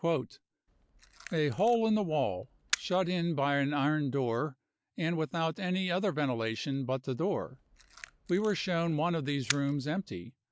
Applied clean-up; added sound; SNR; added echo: none; Camera; 13 dB; none.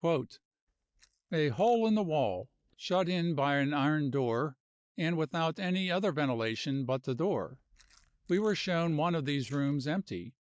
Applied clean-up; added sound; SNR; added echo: neural mask model DeepFilterNet 3.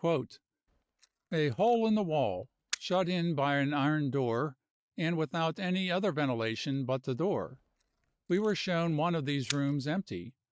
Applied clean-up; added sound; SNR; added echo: neural mask model RNNoise.